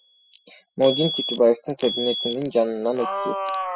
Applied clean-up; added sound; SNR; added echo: classical method spectral subtraction.